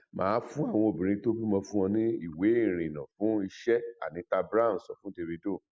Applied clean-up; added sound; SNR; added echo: none; none; none; none.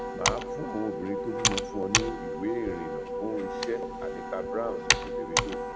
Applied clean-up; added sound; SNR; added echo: none; Computer keyboard + Wind instrument, woodwind instrument; -4 dB; none.